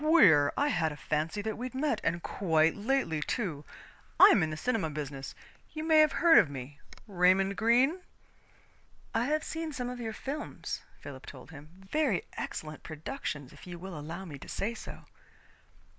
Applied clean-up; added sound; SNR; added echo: none; none; none; none.